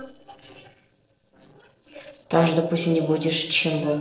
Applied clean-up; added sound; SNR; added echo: neural separator model SepFormer DNS4.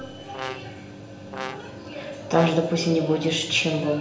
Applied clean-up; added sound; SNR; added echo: none; Brass instrument; 12 dB; reverberation time 0.8 s.